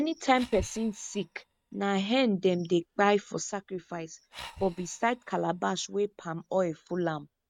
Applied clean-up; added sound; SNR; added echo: neural mask model RNNoise.